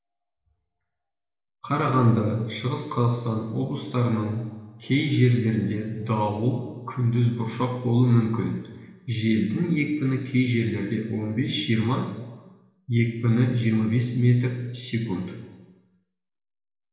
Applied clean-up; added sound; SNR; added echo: none; none; none; reverberation time 1.3 s.